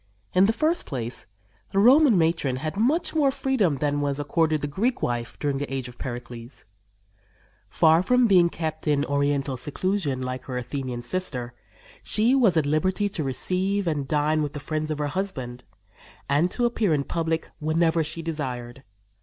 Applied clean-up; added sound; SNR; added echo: none; none; none; none.